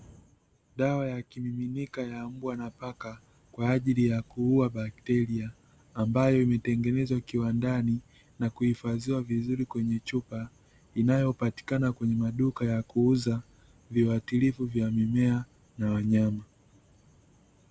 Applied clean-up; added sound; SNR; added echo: none; none; none; none.